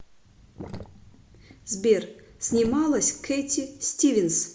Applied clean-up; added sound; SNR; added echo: none; Sink (filling or washing); 17 dB; none.